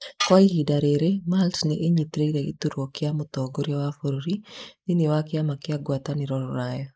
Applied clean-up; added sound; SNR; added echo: neural mask model Resemble Enhance denoiser.